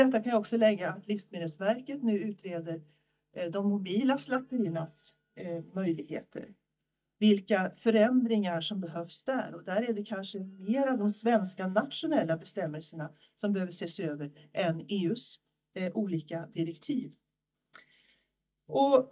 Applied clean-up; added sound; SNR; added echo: neural mask model DeepFilterNet 3.